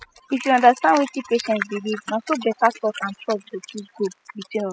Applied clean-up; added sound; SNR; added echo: classical method spectral subtraction.